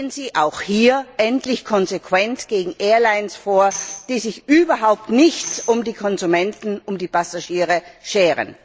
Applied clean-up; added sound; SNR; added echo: none; Tambourine; 17 dB; none.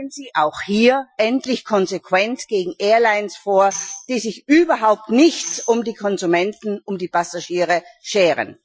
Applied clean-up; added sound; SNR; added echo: classical method Wiener filter.